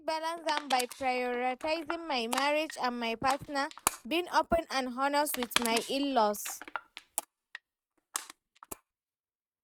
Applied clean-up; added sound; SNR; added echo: neural mask model RNNoise.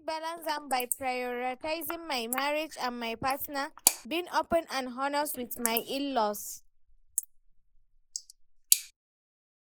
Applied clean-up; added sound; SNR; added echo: neural mask model Resemble Enhance denoiser.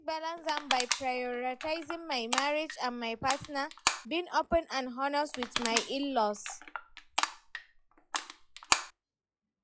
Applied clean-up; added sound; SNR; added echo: classical method log-MMSE.